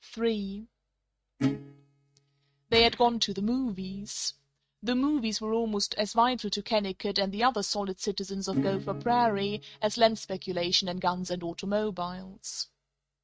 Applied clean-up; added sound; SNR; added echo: neural mask model RNNoise.